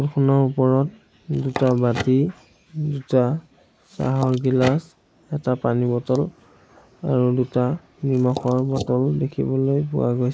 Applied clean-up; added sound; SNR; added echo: neural mask model Resemble Enhance denoiser.